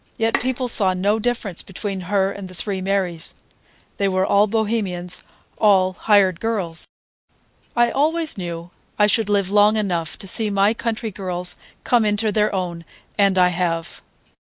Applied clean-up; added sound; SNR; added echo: none; Bowed string instrument; 10 dB; none.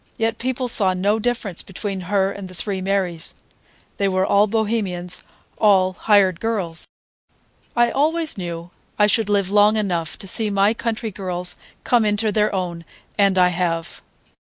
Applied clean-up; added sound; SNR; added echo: none; none; none; none.